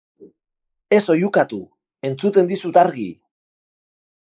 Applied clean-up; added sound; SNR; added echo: neural mask model Resemble Enhance denoiser.